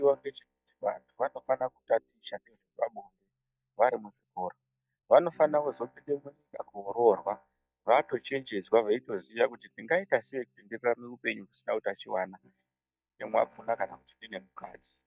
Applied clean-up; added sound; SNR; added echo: neural mask model DeepFilterNet 3.